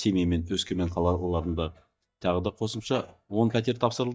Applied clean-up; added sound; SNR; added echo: neural mask model DeepFilterNet 3.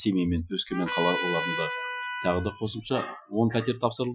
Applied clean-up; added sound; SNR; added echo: classical method Wiener filter.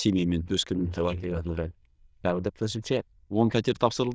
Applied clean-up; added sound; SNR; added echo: neural diffusion model UNIVERSE++.